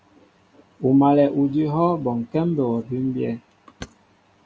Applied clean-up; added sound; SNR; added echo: none; none; none; none.